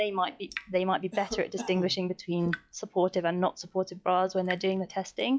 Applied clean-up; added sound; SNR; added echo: classical method log-MMSE.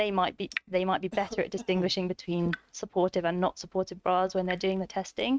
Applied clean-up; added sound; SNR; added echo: neural mask model RNNoise.